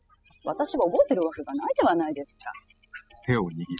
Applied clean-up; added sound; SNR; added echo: classical method spectral subtraction.